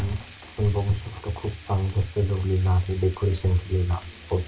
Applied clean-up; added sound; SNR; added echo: none; Frying (food); 18 dB; reverberation time 0.2 s.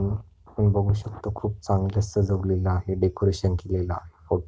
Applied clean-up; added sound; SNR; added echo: none; none; none; none.